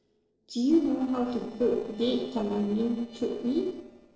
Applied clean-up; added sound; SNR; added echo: neural separator model SepFormer DNS4.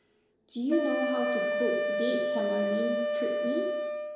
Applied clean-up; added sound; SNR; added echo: none; Wind instrument, woodwind instrument; -3 dB; reverberation time 1.0 s.